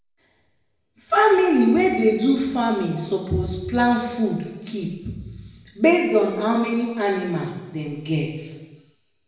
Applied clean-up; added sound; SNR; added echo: none; none; none; reverberation time 1.2 s.